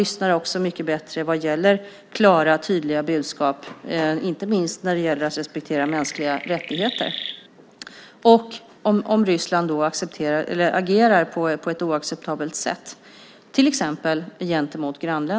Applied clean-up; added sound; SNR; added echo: none; Chirp, tweet; 11 dB; none.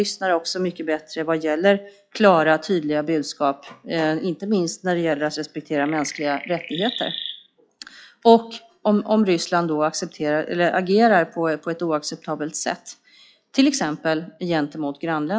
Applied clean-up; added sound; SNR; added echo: classical method log-MMSE.